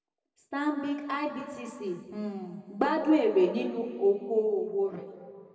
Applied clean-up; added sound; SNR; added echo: none; none; none; reverberation time 1.9 s.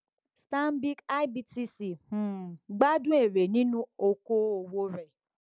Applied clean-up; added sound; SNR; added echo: none; none; none; none.